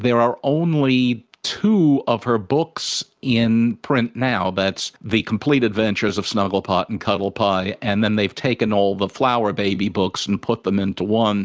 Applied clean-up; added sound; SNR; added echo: none; none; none; none.